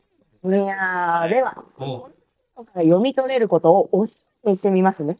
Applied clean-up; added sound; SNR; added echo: neural mask model DeepFilterNet 3.